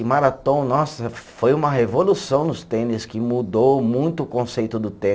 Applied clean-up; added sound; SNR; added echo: none; none; none; none.